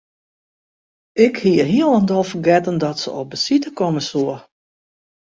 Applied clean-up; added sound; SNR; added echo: none; none; none; none.